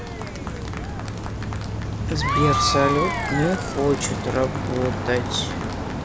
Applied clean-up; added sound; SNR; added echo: none; Applause / Crowd / Cheering + Bicycle; 0 dB; none.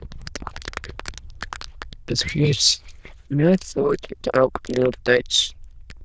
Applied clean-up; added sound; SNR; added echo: neural diffusion model UNIVERSE++.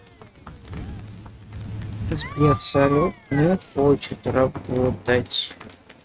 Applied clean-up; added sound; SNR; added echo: neural mask model RNNoise.